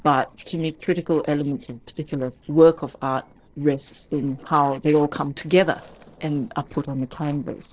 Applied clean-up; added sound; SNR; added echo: neural separator model SepFormer DNS4.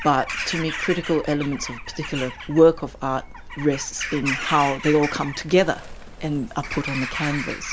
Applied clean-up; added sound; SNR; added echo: none; Bird vocalization, bird call, bird song / Crow; 9 dB; none.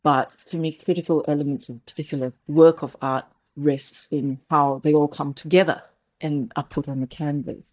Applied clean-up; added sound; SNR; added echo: neural mask model DeepFilterNet 3.